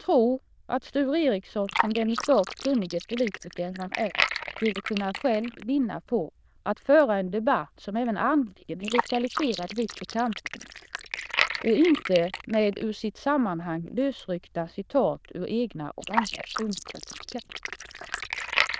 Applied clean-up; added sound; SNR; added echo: neural diffusion model UNIVERSE++.